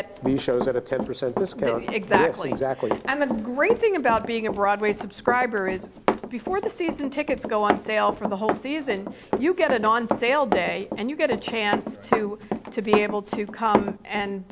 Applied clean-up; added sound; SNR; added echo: none; Run; 5 dB; none.